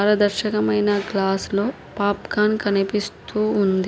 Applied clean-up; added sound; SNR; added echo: none; none; none; none.